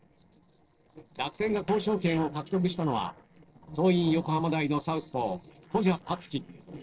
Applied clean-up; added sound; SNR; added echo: neural separator model SepFormer DNS4.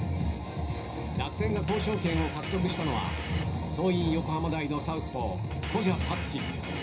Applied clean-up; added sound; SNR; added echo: none; Drum kit; 10 dB; reverberation time 0.4 s.